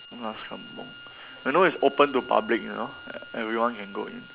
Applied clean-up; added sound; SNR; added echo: none; Bowed string instrument; 18 dB; none.